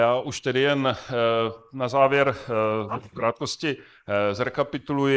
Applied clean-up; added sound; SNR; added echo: neural mask model Resemble Enhance denoiser.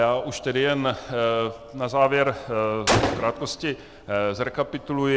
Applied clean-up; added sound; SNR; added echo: none; Gunshot, gunfire; 8 dB; none.